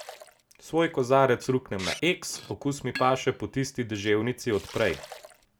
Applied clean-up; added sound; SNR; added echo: none; Liquid; 16 dB; none.